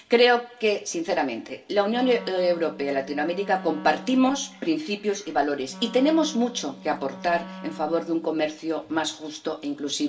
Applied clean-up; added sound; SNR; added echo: none; Wind instrument, woodwind instrument; 17 dB; reverberation time 0.2 s.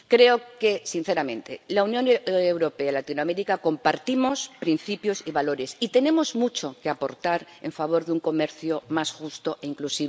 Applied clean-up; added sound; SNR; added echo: none; none; none; none.